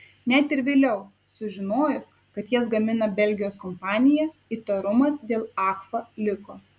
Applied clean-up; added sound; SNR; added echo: none; none; none; none.